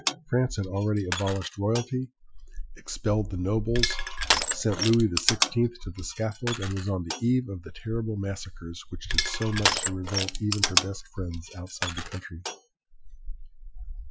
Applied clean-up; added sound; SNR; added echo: classical method Wiener filter.